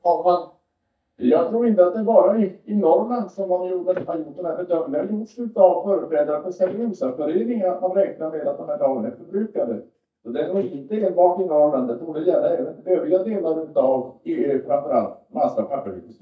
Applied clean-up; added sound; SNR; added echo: neural mask model DeepFilterNet 3.